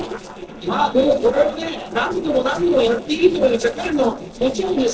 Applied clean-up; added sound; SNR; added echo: neural separator model SepFormer DNS4.